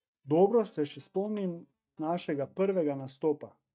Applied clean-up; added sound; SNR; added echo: neural mask model DeepFilterNet 3.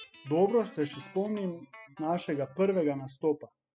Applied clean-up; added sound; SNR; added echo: classical method spectral subtraction.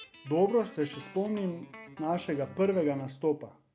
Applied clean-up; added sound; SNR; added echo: none; Guitar; 20 dB; none.